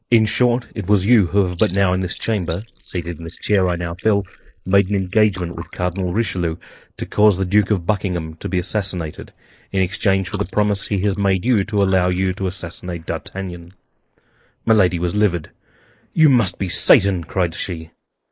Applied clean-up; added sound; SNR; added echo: neural mask model Resemble Enhance denoiser.